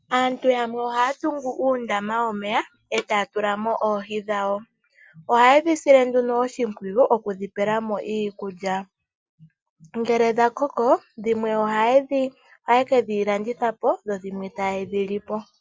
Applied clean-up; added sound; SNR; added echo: none; none; none; none.